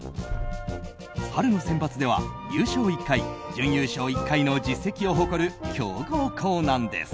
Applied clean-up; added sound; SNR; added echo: none; Accelerating, revving, vroom; 14 dB; none.